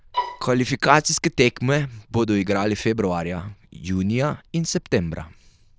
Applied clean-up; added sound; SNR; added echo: neural diffusion model UNIVERSE++.